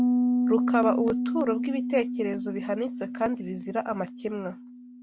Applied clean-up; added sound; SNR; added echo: none; Piano; -1 dB; none.